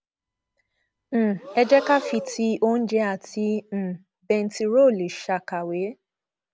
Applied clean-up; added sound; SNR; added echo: none; Breathing; 16 dB; none.